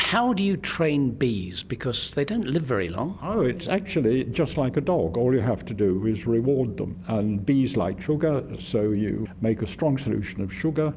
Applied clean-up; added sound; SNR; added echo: none; none; none; none.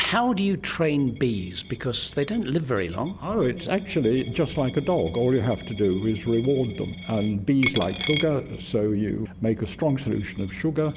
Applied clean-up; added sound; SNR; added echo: none; Coin (dropping); 14 dB; none.